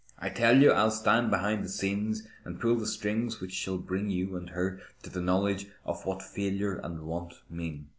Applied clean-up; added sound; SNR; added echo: none; none; none; none.